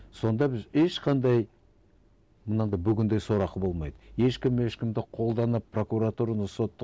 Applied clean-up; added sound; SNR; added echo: none; none; none; none.